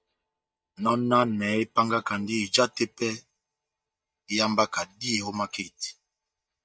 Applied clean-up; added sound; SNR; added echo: neural mask model DeepFilterNet 3.